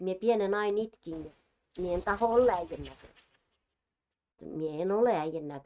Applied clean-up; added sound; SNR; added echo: neural mask model RNNoise.